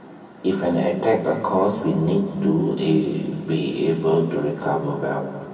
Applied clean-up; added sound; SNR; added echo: none; none; none; reverberation time 2.5 s.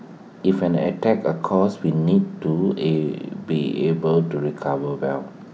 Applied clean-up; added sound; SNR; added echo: none; none; none; none.